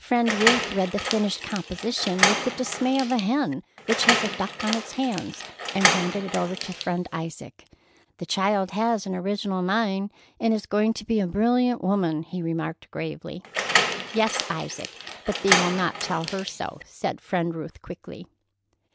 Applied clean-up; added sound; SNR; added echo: none; Door; 1 dB; none.